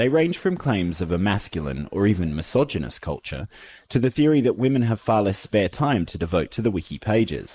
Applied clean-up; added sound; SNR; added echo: neural mask model Resemble Enhance denoiser.